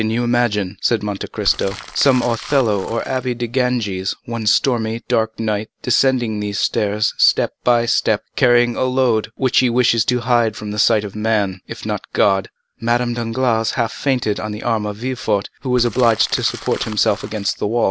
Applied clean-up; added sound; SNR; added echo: none; Crumpling, crinkling; 16 dB; none.